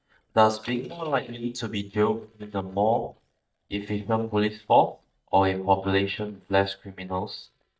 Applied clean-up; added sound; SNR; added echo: neural mask model DeepFilterNet 3.